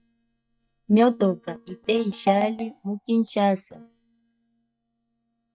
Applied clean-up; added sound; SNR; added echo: neural mask model DeepFilterNet 3.